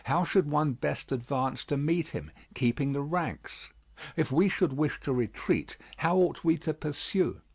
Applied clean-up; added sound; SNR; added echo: none; none; none; none.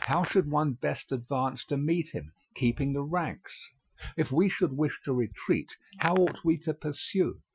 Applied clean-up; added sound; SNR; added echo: classical method Wiener filter.